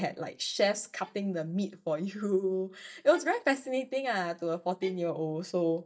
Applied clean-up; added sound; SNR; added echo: neural mask model DeepFilterNet 3.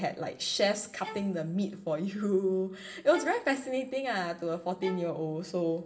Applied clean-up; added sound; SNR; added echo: none; Bowed string instrument; 17 dB; reverberation time 1.3 s.